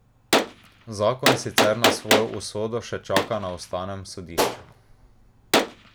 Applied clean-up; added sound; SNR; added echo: none; Gunshot, gunfire; -3 dB; none.